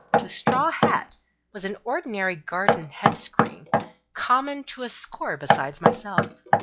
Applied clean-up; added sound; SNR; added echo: classical method log-MMSE.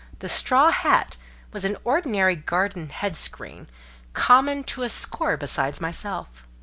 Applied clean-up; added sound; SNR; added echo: none; none; none; none.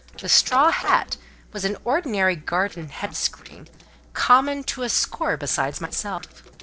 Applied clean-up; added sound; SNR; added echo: neural separator model SepFormer DNS4.